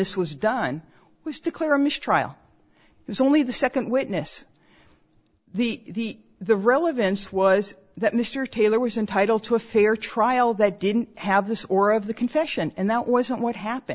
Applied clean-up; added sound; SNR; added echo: none; none; none; none.